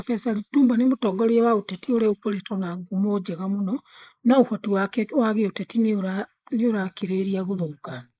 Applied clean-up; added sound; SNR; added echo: neural mask model Resemble Enhance denoiser.